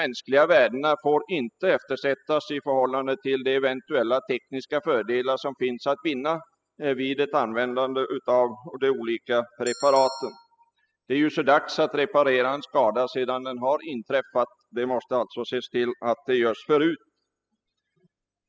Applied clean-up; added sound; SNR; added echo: classical method spectral subtraction.